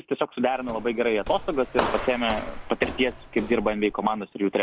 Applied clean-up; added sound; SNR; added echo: none; Walk, footsteps; 8 dB; none.